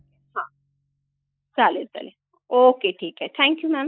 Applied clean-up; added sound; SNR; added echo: classical method Wiener filter.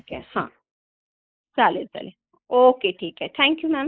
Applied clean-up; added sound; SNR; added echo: neural mask model Resemble Enhance denoiser.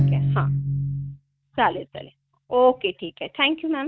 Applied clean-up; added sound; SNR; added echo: neural mask model RNNoise.